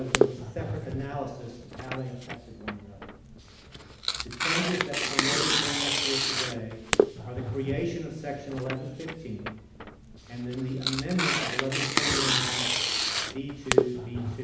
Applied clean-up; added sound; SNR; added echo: none; Tearing; -5 dB; reverberation time 0.8 s.